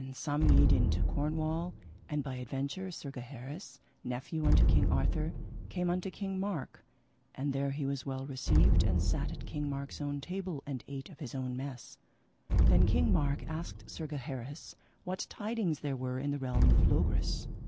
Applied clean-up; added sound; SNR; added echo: none; Explosion; -4 dB; none.